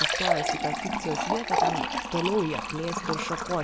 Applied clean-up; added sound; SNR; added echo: none; Fill (with liquid); -3 dB; none.